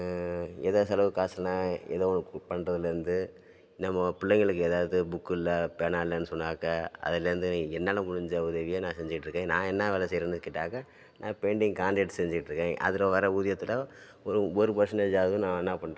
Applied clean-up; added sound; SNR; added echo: none; none; none; none.